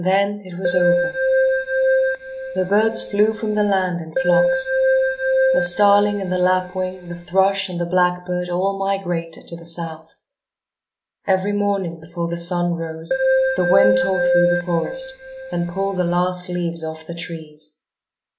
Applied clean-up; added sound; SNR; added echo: none; Keyboard (musical); -1 dB; none.